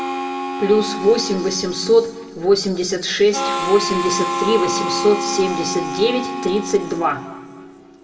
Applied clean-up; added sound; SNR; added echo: none; Harmonica; 6 dB; reverberation time 1.1 s.